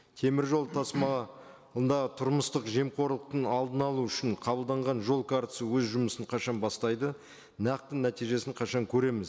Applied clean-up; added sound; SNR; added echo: none; none; none; none.